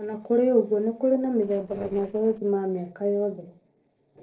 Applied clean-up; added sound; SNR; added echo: neural separator model SepFormer DNS4.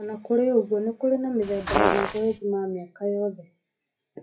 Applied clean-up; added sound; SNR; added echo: classical method WPE with log-MMSE.